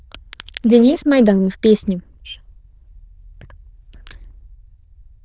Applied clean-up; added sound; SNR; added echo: neural diffusion model UNIVERSE++.